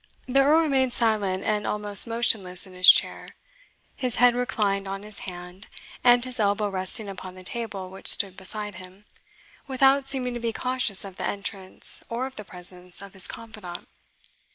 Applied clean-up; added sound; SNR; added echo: none; none; none; none.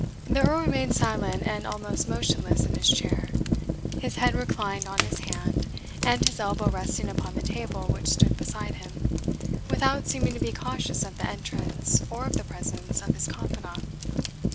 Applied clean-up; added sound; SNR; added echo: none; Fire; -4 dB; none.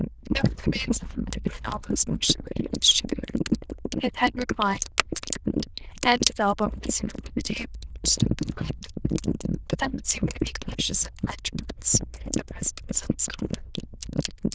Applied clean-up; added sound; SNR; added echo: neural diffusion model UNIVERSE++.